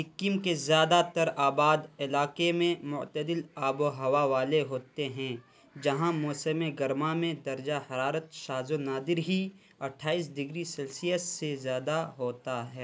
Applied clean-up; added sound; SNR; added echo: none; none; none; none.